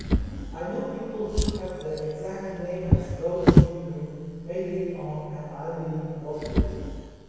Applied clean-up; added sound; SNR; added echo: none; Drawer open or close; -5 dB; reverberation time 2.2 s.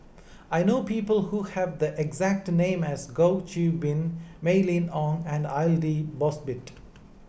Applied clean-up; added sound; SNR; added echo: none; none; none; none.